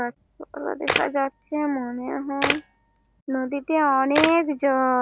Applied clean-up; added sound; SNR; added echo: none; Camera; 5 dB; none.